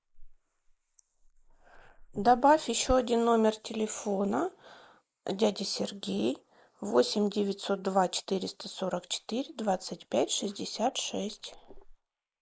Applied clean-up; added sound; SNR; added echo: neural mask model Resemble Enhance denoiser.